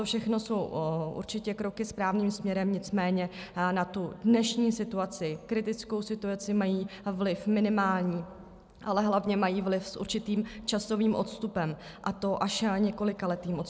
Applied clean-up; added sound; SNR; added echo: none; none; none; none.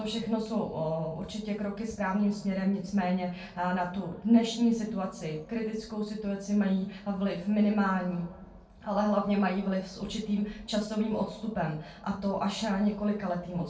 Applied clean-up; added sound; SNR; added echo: none; none; none; reverberation time 0.3 s.